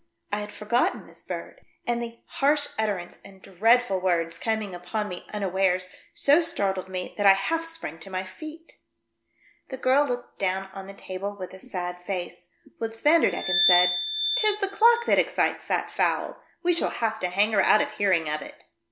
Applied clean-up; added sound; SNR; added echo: none; Glass; 1 dB; none.